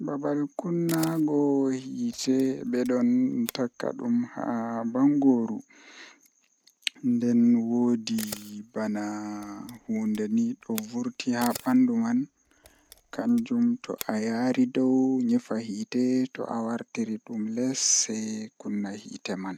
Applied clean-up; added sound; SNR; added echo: none; Camera; 19 dB; none.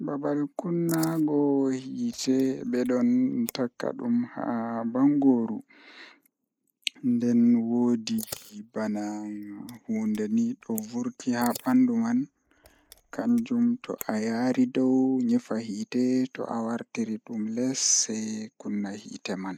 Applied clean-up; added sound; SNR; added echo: neural mask model Resemble Enhance denoiser.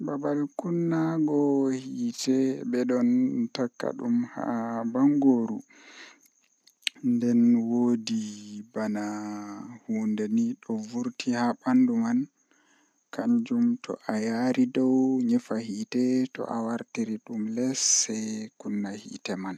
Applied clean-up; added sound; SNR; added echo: none; none; none; none.